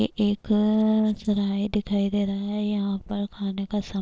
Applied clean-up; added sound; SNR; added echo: neural separator model SepFormer DNS4.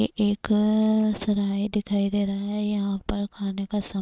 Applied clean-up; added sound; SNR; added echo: neural mask model RNNoise.